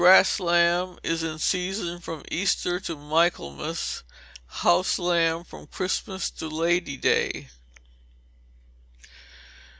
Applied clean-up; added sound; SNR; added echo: none; none; none; none.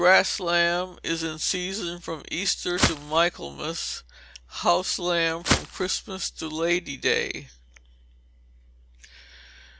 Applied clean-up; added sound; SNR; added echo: none; Walk, footsteps; -1 dB; none.